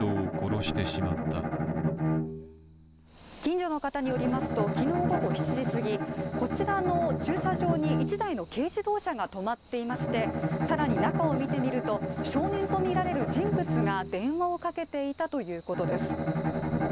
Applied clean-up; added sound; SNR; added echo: none; Bowed string instrument; 0 dB; none.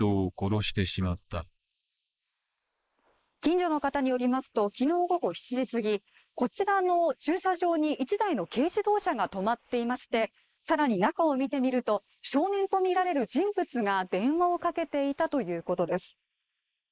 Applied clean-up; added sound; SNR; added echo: neural mask model Resemble Enhance denoiser.